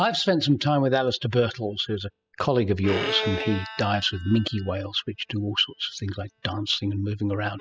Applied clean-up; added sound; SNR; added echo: classical method spectral subtraction.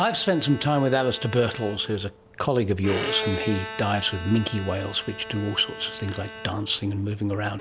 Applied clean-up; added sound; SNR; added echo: none; Bowed string instrument; 11 dB; none.